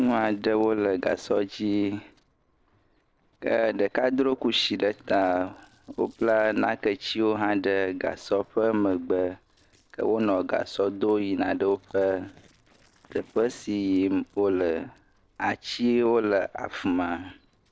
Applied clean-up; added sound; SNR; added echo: neural separator model SepFormer DNS4.